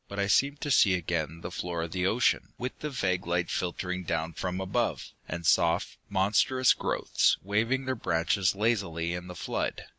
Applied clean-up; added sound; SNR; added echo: none; none; none; none.